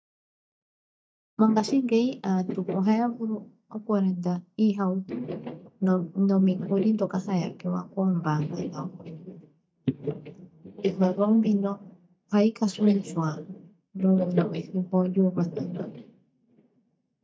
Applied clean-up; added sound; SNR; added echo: neural mask model DeepFilterNet 3.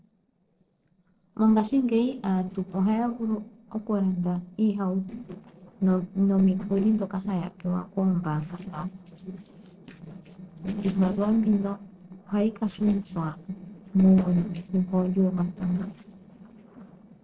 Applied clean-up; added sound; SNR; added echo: neural separator model SepFormer DNS4.